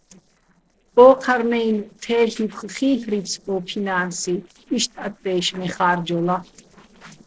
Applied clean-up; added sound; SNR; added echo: neural separator model SepFormer DNS4.